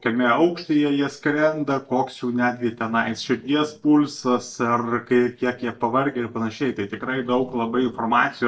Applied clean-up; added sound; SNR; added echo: neural mask model DeepFilterNet 3.